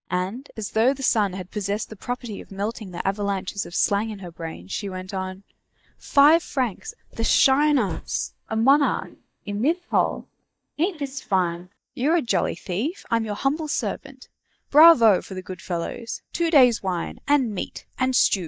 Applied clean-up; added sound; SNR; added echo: neural mask model DeepFilterNet 3.